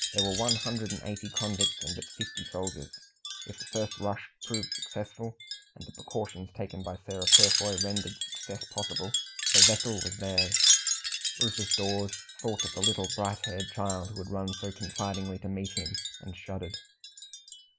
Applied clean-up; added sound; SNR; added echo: none; Wind chime; -4 dB; none.